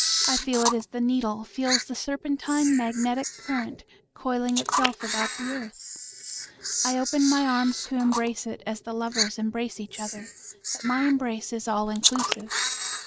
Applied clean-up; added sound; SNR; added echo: neural mask model RNNoise.